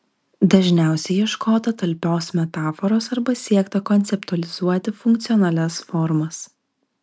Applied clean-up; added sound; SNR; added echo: none; none; none; none.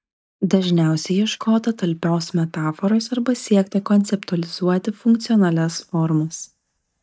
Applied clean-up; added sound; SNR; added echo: neural mask model DeepFilterNet 3.